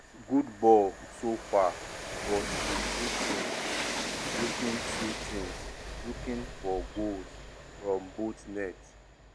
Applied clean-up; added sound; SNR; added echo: none; Train; 4 dB; none.